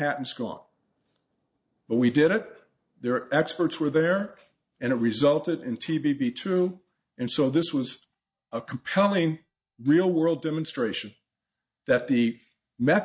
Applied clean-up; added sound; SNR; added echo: neural mask model DeepFilterNet 3.